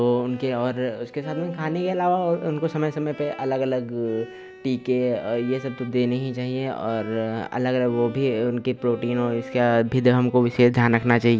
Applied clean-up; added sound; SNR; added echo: none; Bowed string instrument; 19 dB; none.